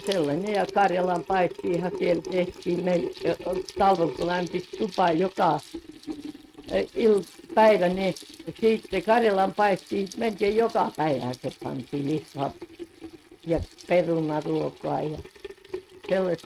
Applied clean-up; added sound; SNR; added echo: neural mask model RNNoise.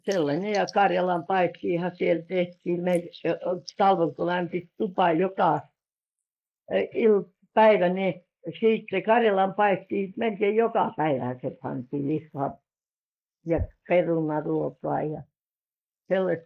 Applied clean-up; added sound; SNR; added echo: neural mask model Resemble Enhance denoiser.